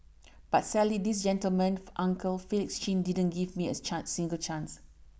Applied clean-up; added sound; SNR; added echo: none; none; none; none.